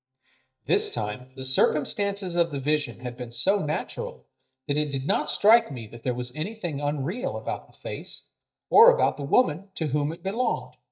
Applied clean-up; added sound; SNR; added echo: neural mask model DeepFilterNet 3.